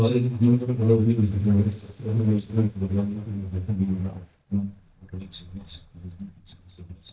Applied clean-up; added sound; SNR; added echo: neural mask model DeepFilterNet 3.